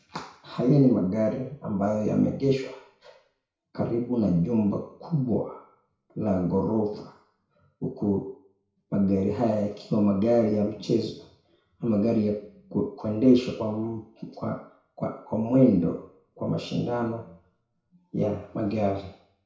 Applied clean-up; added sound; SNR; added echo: none; none; none; reverberation time 0.6 s.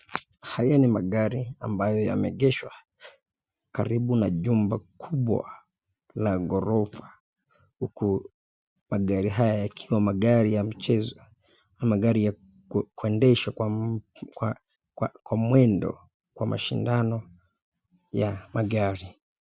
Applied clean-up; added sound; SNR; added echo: none; none; none; none.